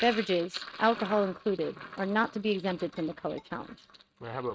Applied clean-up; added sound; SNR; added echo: neural mask model RNNoise.